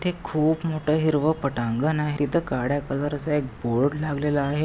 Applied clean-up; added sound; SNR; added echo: none; none; none; none.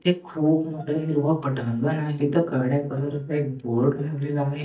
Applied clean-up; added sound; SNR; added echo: neural mask model DeepFilterNet 3.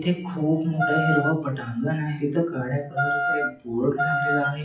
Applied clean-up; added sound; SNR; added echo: classical method WPE with log-MMSE.